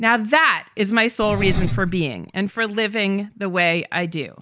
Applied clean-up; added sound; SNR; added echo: none; Engine; 9 dB; none.